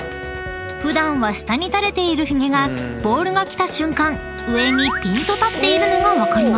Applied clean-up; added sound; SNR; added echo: none; Bowed string instrument; 13 dB; none.